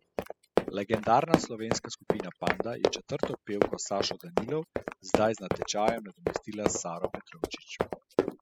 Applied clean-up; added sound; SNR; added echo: classical method spectral subtraction.